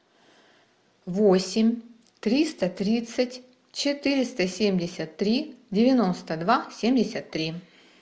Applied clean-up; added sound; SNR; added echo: none; none; none; none.